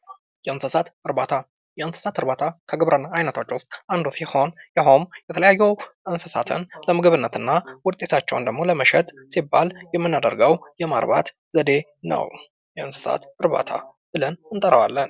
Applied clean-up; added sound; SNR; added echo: none; none; none; none.